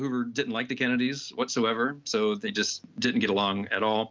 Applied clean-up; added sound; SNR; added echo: none; none; none; none.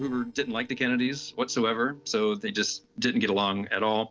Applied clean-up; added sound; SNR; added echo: neural separator model SepFormer DNS4.